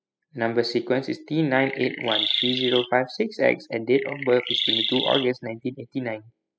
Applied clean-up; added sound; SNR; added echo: classical method spectral subtraction.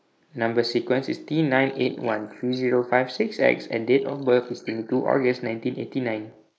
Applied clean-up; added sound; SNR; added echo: neural mask model Resemble Enhance denoiser.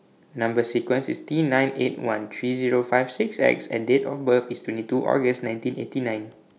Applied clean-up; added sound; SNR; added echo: none; none; none; none.